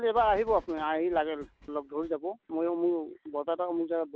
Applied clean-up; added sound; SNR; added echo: none; Train; 20 dB; none.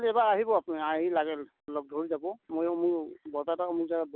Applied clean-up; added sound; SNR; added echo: none; none; none; none.